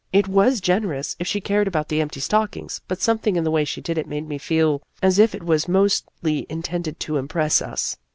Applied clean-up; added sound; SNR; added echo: none; none; none; none.